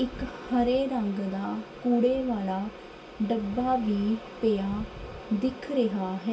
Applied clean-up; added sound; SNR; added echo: none; none; none; reverberation time 0.2 s.